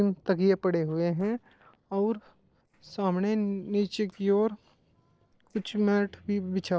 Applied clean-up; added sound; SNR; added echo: neural separator model SepFormer DNS4.